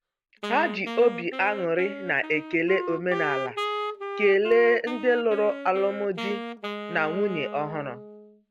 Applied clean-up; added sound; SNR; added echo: none; Wind instrument, woodwind instrument; 9 dB; none.